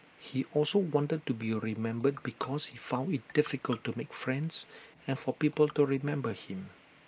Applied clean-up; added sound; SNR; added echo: neural mask model Resemble Enhance denoiser.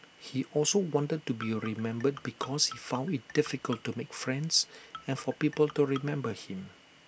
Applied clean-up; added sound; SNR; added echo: none; Marimba, xylophone; 16 dB; none.